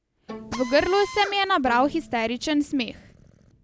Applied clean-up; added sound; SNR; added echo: none; Drill + Bowed string instrument; 15 dB; none.